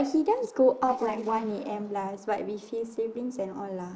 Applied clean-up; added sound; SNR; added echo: neural mask model Resemble Enhance denoiser.